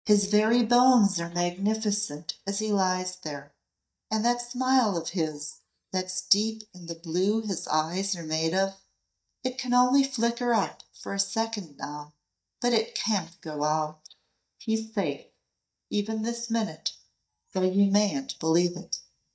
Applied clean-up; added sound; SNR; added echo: neural mask model DeepFilterNet 3.